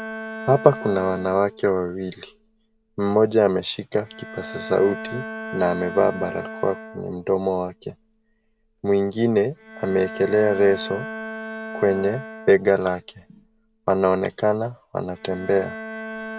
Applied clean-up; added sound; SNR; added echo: none; Bowed string instrument; 13 dB; none.